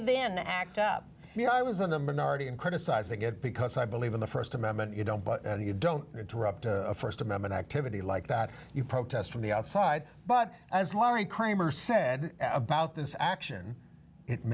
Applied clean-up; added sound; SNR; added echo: none; none; none; none.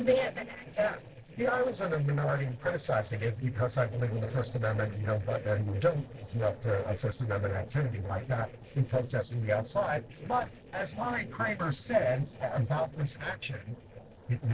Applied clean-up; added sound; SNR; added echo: neural separator model SepFormer DNS4.